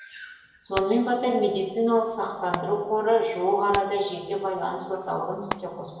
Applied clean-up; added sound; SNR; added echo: none; Hands; 15 dB; reverberation time 1.0 s.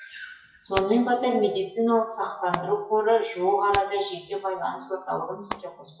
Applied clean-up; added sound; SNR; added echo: classical method WPE with log-MMSE.